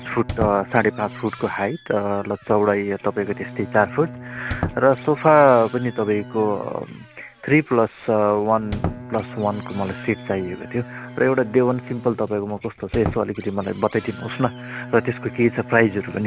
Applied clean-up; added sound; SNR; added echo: none; Bowed string instrument + Squeak; 13 dB; none.